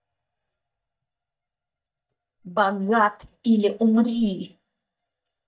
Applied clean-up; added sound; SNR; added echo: neural mask model DeepFilterNet 3.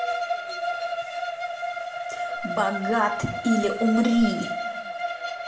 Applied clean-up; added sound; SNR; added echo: none; Bowed string instrument; 3 dB; reverberation time 0.7 s.